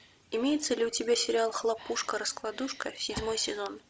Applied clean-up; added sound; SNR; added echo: none; Breathing; 18 dB; none.